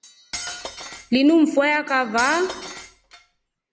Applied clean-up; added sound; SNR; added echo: none; Cutlery, silverware; 14 dB; none.